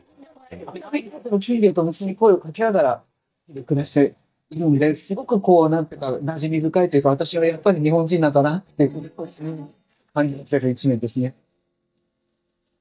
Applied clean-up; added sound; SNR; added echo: neural mask model DeepFilterNet 3.